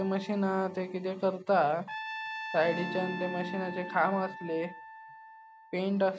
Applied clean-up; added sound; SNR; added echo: none; Trumpet + Acoustic guitar / Strum; 10 dB; none.